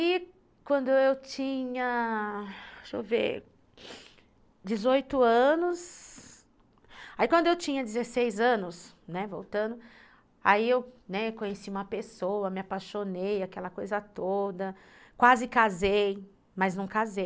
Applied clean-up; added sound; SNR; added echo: none; none; none; none.